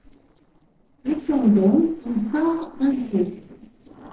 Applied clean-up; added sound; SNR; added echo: neural separator model SepFormer DNS4.